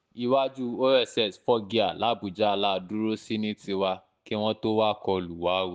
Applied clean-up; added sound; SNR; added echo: none; none; none; none.